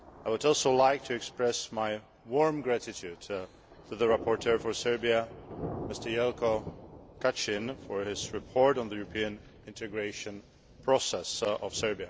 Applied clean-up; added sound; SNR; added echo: none; Thunder; 15 dB; none.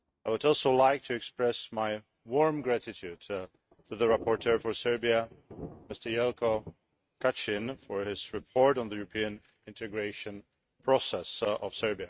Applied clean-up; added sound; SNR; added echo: neural mask model RNNoise.